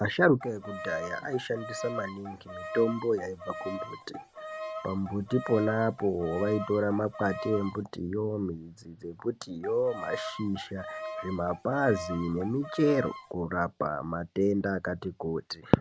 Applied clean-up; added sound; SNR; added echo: none; Bowed string instrument; 10 dB; none.